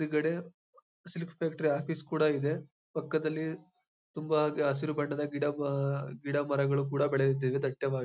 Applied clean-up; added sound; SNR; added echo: none; none; none; none.